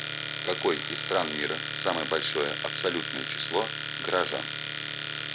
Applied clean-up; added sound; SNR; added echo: none; Domestic sounds, home sounds; 1 dB; none.